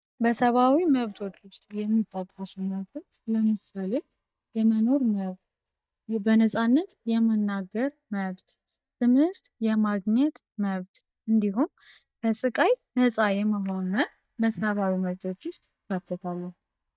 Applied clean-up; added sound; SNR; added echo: neural mask model DeepFilterNet 3.